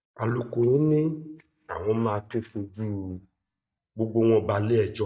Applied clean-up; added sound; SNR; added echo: neural mask model DeepFilterNet 3.